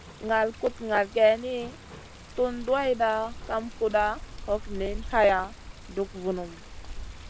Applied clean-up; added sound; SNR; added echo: none; Water; 12 dB; none.